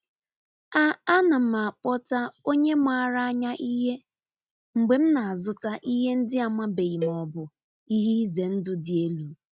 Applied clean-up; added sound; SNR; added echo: neural mask model RNNoise.